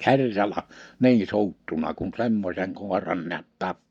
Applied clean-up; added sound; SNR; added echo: neural mask model DeepFilterNet 3.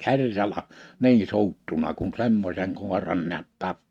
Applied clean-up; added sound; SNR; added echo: neural mask model RNNoise.